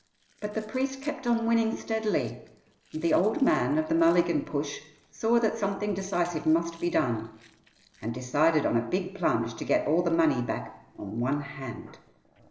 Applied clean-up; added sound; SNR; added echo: neural separator model SepFormer DNS4.